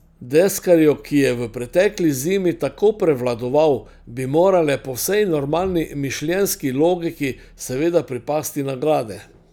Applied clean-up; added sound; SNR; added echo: none; none; none; none.